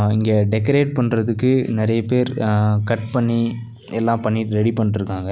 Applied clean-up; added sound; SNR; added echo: none; none; none; none.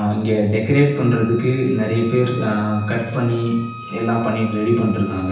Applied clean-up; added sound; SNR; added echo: none; Wind instrument, woodwind instrument; 18 dB; reverberation time 0.9 s.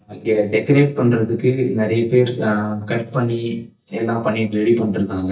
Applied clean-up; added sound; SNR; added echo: neural mask model DeepFilterNet 3.